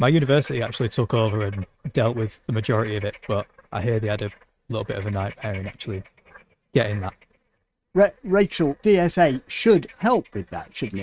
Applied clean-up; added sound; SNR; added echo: neural mask model RNNoise.